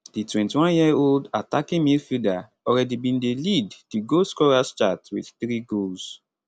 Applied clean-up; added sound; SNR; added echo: none; none; none; none.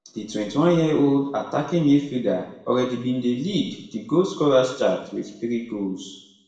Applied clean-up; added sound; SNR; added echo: none; none; none; reverberation time 0.8 s.